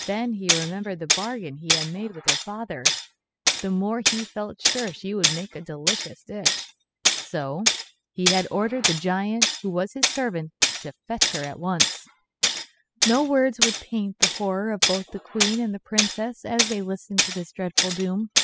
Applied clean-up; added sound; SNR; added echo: classical method spectral subtraction.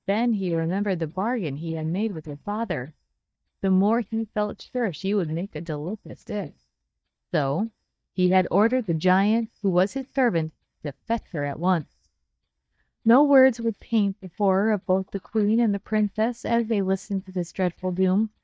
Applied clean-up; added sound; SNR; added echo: neural mask model DeepFilterNet 3.